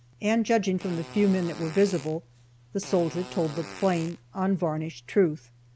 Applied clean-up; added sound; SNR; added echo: none; Fart; 17 dB; none.